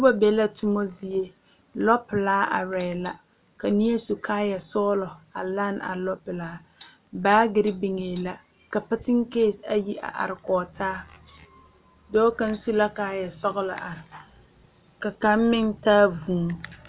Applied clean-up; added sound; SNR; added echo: none; none; none; none.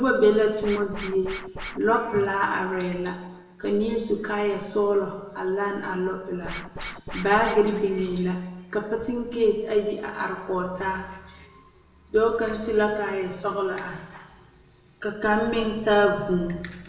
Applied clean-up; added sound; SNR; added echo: none; Scratching (performance technique); 12 dB; reverberation time 0.9 s.